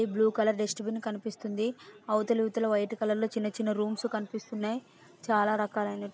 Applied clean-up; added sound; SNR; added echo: none; none; none; none.